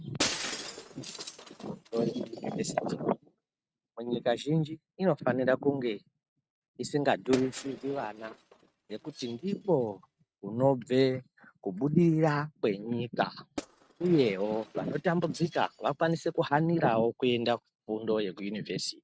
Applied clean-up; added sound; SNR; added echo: neural mask model RNNoise.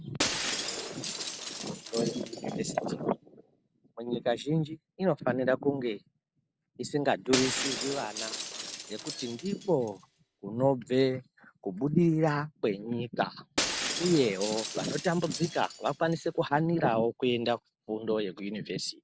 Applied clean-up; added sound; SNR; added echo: none; Shatter; 7 dB; none.